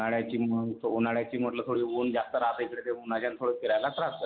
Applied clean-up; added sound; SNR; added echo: none; none; none; none.